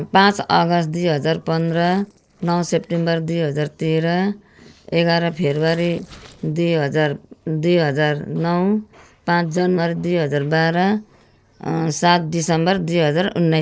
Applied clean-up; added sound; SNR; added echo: neural separator model SepFormer DNS4.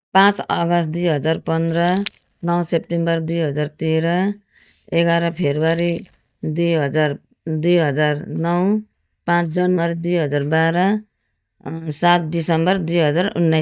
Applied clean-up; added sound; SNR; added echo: neural mask model DeepFilterNet 3.